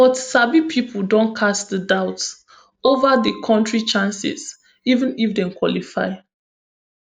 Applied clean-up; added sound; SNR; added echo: none; Piano; 13 dB; none.